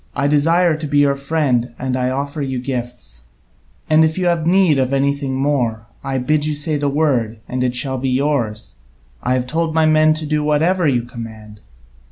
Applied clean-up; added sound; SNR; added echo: none; none; none; none.